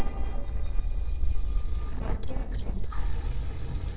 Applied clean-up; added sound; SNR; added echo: neural separator model SepFormer DNS4.